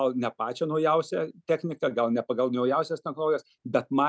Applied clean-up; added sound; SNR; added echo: none; none; none; none.